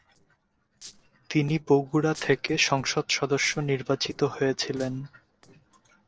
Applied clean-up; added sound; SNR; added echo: neural separator model SepFormer DNS4.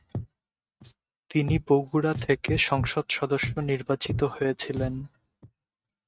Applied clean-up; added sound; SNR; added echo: neural mask model RNNoise.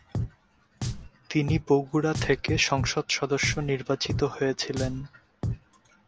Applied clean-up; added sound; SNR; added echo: none; Drum; 6 dB; none.